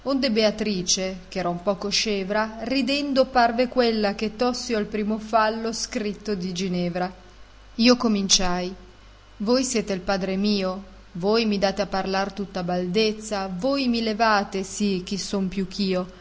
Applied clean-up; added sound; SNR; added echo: none; none; none; none.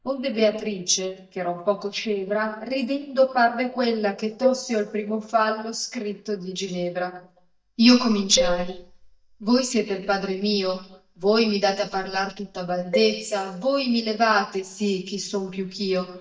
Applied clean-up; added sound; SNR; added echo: neural mask model DeepFilterNet 3.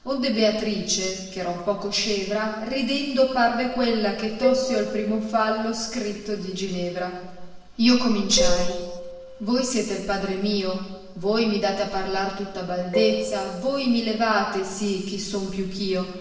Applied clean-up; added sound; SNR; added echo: neural separator model SepFormer DNS4.